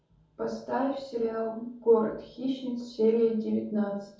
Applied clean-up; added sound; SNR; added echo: none; none; none; reverberation time 0.6 s.